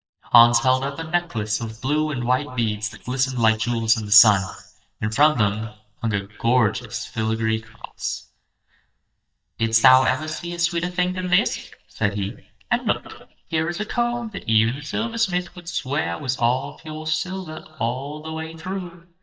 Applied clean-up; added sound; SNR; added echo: neural mask model DeepFilterNet 3.